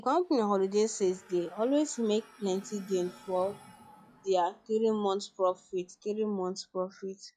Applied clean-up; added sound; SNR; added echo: classical method log-MMSE.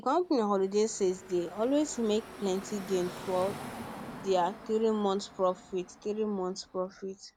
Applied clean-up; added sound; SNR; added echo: none; Car passing by / Traffic noise, roadway noise; 15 dB; none.